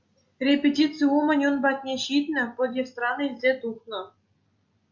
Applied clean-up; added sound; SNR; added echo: none; none; none; none.